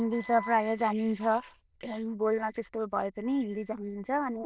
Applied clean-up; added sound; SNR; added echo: neural diffusion model UNIVERSE++.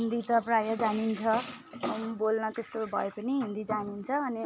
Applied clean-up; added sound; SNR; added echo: none; none; none; none.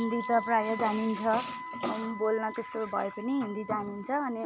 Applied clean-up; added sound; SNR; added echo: none; Wind instrument, woodwind instrument; 11 dB; none.